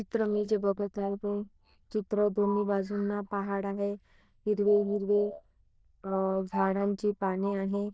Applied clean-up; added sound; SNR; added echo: neural diffusion model UNIVERSE++.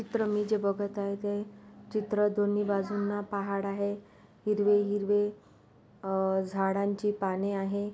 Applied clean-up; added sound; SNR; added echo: none; none; none; none.